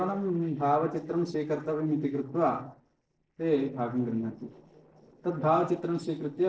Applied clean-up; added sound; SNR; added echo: neural separator model SepFormer DNS4.